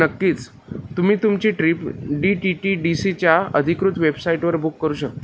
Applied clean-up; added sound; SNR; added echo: none; none; none; none.